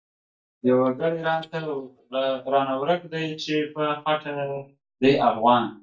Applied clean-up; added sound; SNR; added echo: neural mask model DeepFilterNet 3.